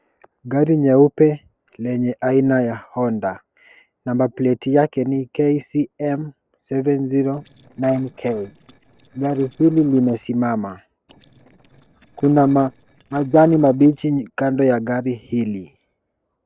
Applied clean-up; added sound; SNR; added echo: neural separator model SepFormer DNS4.